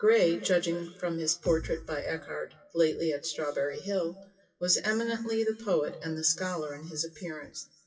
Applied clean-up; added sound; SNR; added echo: classical method WPE with log-MMSE.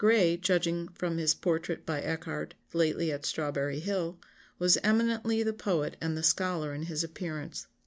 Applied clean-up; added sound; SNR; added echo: none; none; none; none.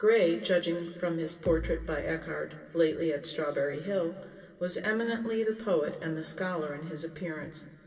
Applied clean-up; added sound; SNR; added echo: none; Bass drum; 11 dB; reverberation time 2.2 s.